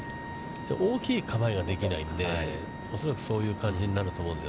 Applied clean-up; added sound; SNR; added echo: none; Wind instrument, woodwind instrument; 15 dB; none.